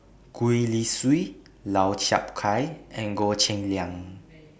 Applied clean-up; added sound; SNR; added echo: none; none; none; none.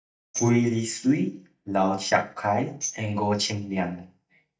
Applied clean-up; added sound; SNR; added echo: neural mask model DeepFilterNet 3.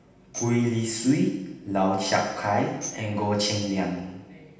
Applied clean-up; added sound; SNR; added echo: none; Tambourine; 17 dB; reverberation time 0.9 s.